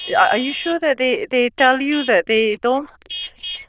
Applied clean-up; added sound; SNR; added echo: neural diffusion model UNIVERSE++.